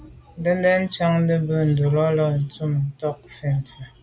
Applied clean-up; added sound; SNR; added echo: none; none; none; none.